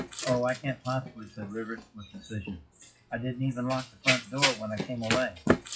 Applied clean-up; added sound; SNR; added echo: classical method WPE with log-MMSE.